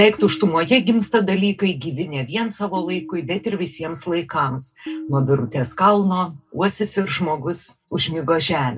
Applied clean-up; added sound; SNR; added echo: none; Tabla; 16 dB; reverberation time 0.2 s.